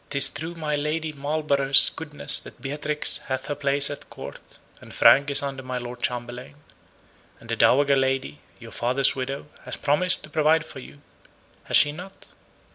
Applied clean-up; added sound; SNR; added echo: none; none; none; none.